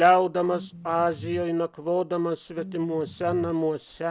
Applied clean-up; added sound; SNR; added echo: none; Bass guitar; 16 dB; none.